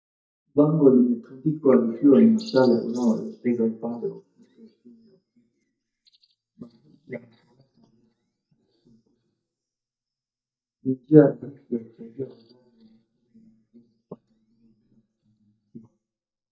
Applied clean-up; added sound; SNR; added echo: neural mask model DeepFilterNet 3.